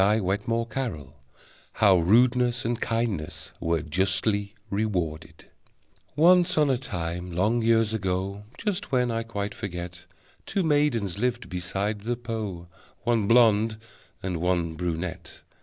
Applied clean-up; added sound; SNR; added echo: none; none; none; none.